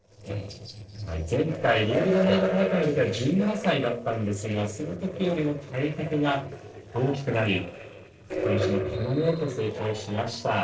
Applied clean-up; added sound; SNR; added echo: neural separator model SepFormer DNS4.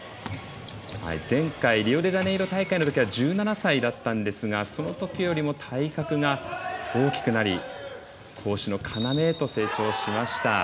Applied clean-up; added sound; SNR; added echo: none; none; none; none.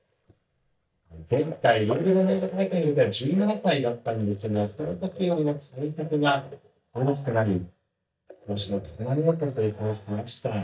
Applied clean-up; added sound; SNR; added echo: neural mask model DeepFilterNet 3.